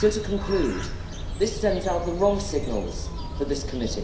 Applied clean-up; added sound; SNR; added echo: none; Bird; 5 dB; reverberation time 0.7 s.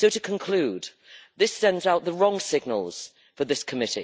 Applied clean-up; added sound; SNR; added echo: none; none; none; none.